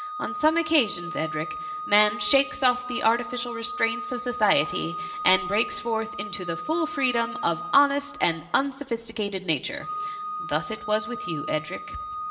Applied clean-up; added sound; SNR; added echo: none; Organ; 8 dB; reverberation time 1.8 s.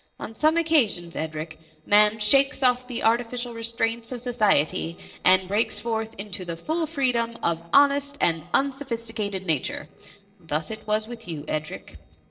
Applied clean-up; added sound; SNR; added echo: neural separator model SepFormer DNS4.